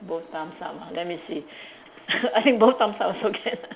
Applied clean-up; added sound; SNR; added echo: none; none; none; none.